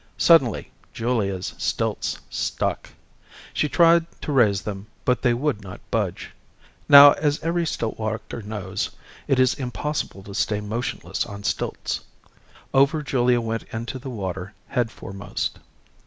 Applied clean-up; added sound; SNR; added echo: none; none; none; none.